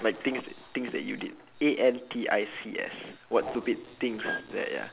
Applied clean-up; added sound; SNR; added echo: none; none; none; none.